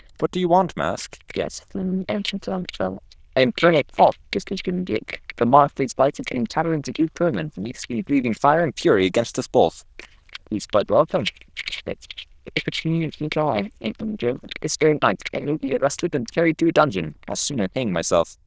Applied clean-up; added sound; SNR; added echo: neural diffusion model UNIVERSE++.